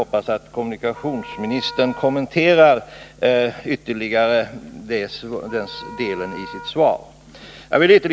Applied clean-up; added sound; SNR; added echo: none; Wind instrument, woodwind instrument; 17 dB; none.